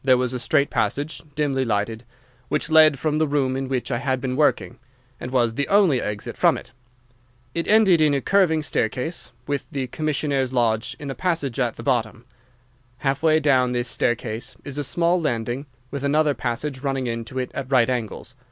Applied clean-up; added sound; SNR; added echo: none; none; none; none.